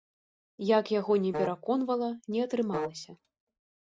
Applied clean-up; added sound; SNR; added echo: neural mask model RNNoise.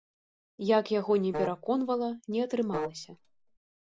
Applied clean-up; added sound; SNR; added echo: none; Wind instrument, woodwind instrument; 7 dB; none.